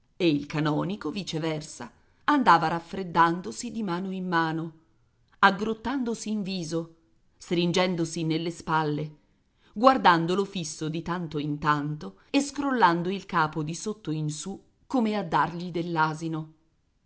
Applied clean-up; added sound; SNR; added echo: none; none; none; none.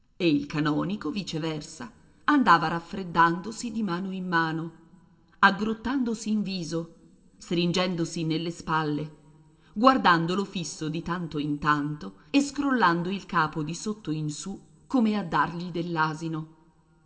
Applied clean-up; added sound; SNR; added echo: none; none; none; reverberation time 0.6 s.